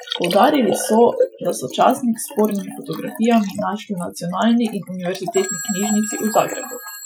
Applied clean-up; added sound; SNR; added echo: classical method Wiener filter.